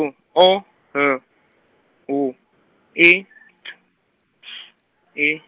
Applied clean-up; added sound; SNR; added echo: none; none; none; none.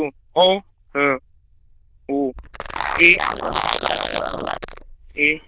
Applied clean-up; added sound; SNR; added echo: neural diffusion model UNIVERSE++.